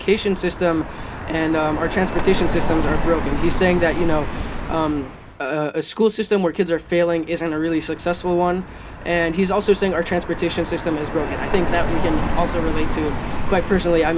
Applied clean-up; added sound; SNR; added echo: none; Car passing by; 3 dB; reverberation time 0.3 s.